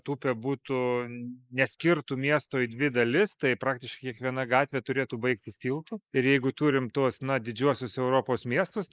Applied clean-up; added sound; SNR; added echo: neural mask model Resemble Enhance denoiser.